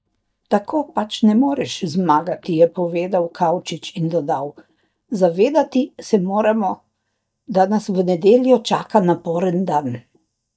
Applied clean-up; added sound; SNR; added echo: neural mask model DeepFilterNet 3.